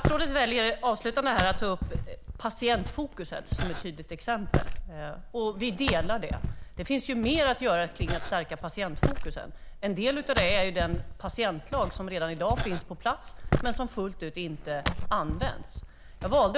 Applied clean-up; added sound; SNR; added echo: none; Walk, footsteps; 3 dB; none.